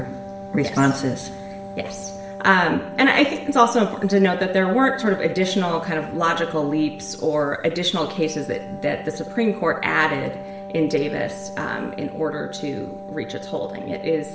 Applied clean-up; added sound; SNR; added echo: none; Wind instrument, woodwind instrument; 13 dB; reverberation time 1.0 s.